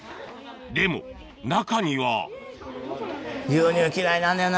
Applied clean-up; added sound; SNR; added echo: none; none; none; none.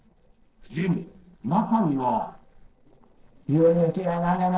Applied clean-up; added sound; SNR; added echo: neural separator model SepFormer DNS4.